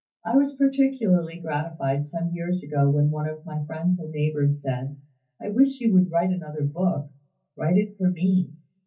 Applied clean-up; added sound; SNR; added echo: none; none; none; reverberation time 0.3 s.